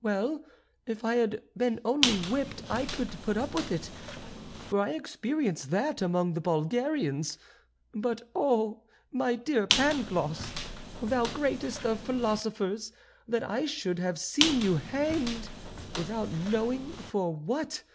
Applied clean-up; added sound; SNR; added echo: none; Squeak; 5 dB; none.